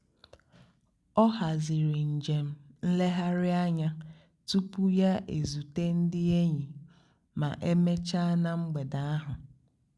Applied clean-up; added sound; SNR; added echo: none; none; none; none.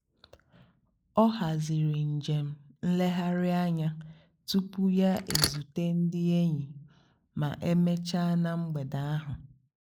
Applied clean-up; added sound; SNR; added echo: neural mask model Resemble Enhance denoiser.